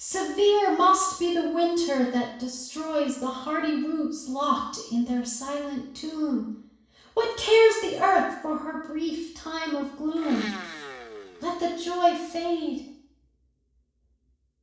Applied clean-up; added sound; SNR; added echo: neural separator model SepFormer DNS4.